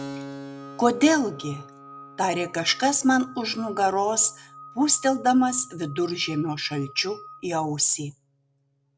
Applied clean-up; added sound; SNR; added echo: none; Keyboard (musical) + Screech / Glass; 18 dB; none.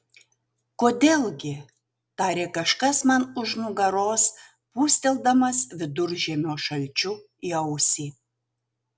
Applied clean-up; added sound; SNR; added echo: none; none; none; none.